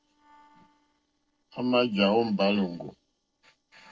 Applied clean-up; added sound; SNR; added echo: neural separator model SepFormer DNS4.